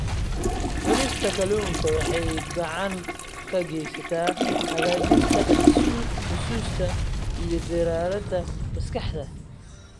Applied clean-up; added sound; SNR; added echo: none; Toilet flush + Boom; -4 dB; none.